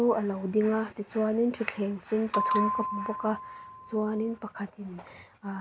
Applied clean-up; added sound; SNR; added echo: none; Bell; 3 dB; none.